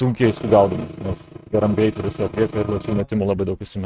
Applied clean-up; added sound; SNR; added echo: neural mask model RNNoise.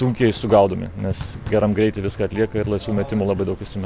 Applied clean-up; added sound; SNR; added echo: none; none; none; none.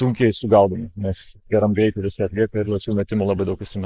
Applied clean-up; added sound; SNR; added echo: neural mask model Resemble Enhance denoiser.